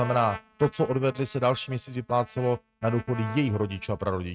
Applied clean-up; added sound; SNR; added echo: neural mask model RNNoise.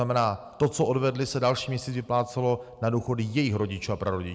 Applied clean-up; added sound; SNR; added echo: none; none; none; none.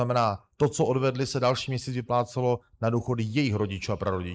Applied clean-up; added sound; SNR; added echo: neural mask model Resemble Enhance denoiser.